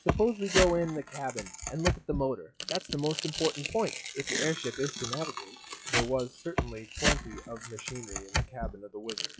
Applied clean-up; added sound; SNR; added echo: classical method log-MMSE.